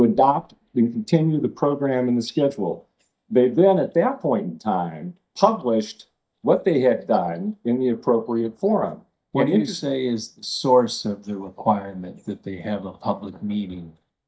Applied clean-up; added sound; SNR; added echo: neural mask model DeepFilterNet 3.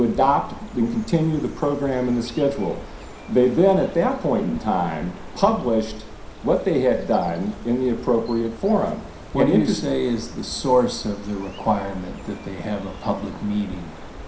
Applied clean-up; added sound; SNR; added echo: none; Bird; 15 dB; reverberation time 0.5 s.